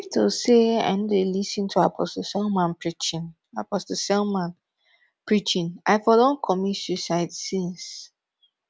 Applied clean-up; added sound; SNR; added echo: none; none; none; none.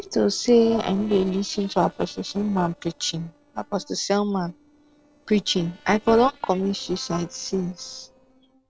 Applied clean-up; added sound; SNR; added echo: neural separator model SepFormer DNS4.